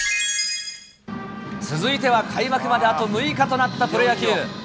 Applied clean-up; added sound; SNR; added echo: none; none; none; none.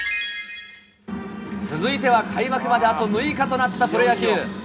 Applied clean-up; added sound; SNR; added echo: none; none; none; reverberation time 0.3 s.